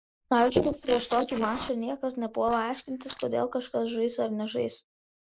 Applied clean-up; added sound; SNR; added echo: neural mask model Resemble Enhance denoiser.